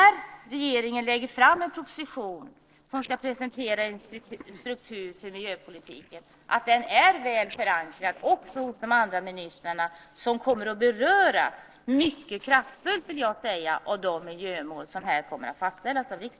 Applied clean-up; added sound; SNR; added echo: neural separator model SepFormer DNS4.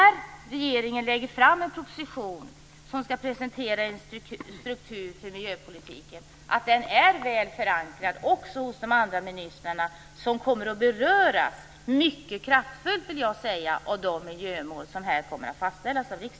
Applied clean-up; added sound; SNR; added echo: none; none; none; none.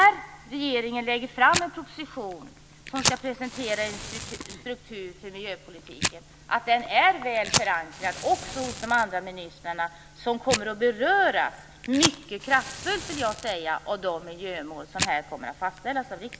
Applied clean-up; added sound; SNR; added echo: none; Fire; 8 dB; none.